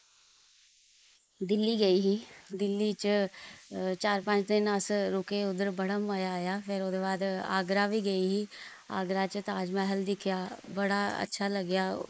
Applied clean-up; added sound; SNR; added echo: neural mask model Resemble Enhance denoiser.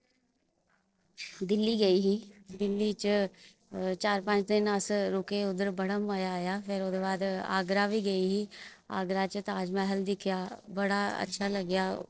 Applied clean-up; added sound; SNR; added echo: neural separator model SepFormer DNS4.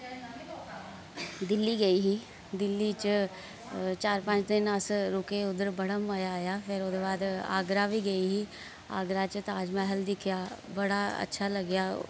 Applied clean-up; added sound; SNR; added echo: none; none; none; none.